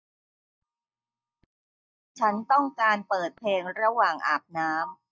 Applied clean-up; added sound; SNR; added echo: neural mask model DeepFilterNet 3.